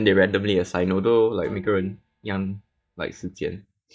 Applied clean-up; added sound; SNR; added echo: neural mask model DeepFilterNet 3.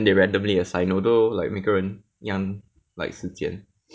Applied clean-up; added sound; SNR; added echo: none; none; none; none.